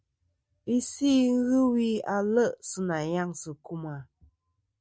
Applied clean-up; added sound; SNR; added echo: none; none; none; none.